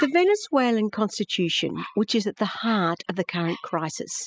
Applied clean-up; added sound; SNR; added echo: classical method spectral subtraction.